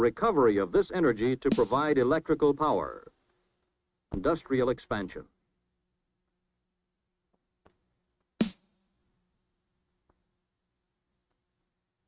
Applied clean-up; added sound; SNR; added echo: neural mask model RNNoise.